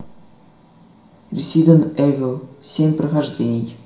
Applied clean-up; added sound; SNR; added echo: none; none; none; reverberation time 0.5 s.